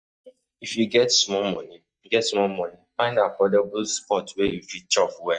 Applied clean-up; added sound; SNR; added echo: neural mask model DeepFilterNet 3.